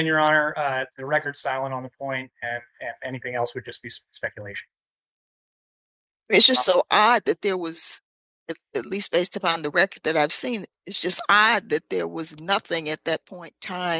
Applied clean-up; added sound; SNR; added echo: neural mask model Resemble Enhance denoiser.